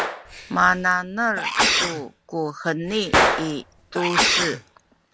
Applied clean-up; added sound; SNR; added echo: none; Sneeze + Gunshot, gunfire; -1 dB; none.